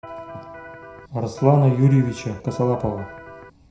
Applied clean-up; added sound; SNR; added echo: none; Electric guitar; 16 dB; reverberation time 0.5 s.